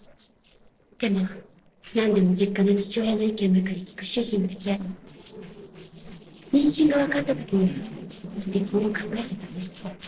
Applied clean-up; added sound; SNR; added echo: neural separator model SepFormer DNS4.